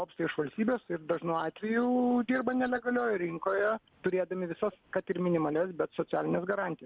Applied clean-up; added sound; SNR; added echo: none; none; none; none.